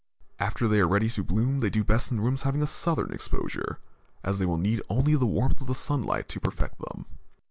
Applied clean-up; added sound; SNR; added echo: none; none; none; none.